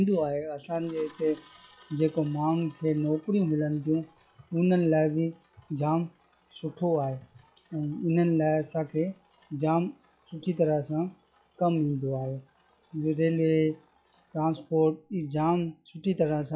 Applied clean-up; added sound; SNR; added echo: classical method log-MMSE.